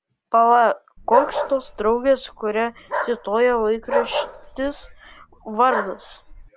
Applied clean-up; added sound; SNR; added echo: none; Bark; 7 dB; none.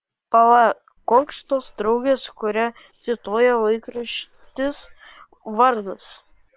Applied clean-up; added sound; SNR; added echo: neural separator model SepFormer WHAM!.